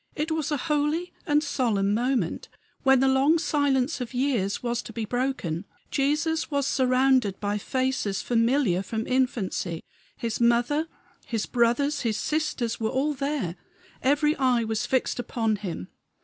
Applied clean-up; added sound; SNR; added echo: none; none; none; none.